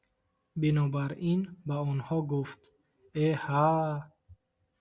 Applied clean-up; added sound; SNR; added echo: none; none; none; none.